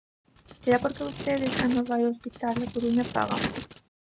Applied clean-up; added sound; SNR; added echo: none; Scissors; 7 dB; none.